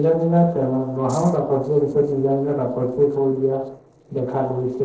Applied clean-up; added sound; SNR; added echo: neural separator model SepFormer DNS4.